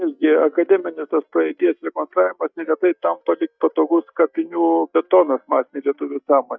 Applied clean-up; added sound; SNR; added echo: neural mask model DeepFilterNet 3.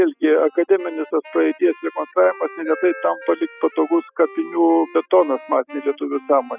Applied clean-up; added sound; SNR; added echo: classical method spectral subtraction.